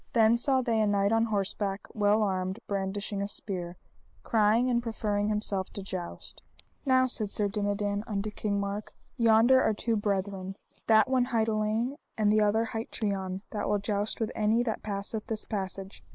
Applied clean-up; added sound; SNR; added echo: neural mask model Resemble Enhance denoiser.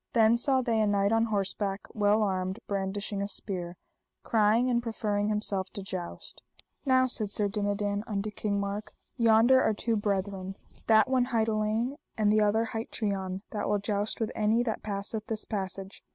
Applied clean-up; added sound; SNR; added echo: none; none; none; none.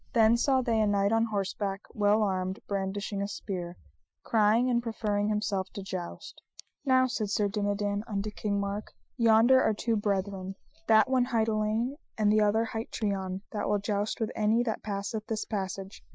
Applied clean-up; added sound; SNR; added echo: classical method Wiener filter.